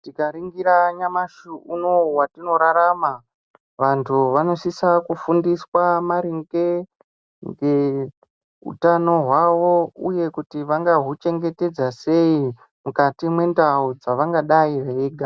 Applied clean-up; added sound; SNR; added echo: none; none; none; none.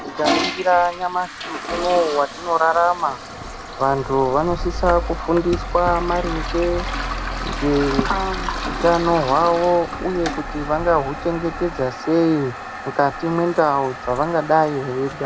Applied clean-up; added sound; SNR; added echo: none; Toilet flush + Motor vehicle (road); 7 dB; none.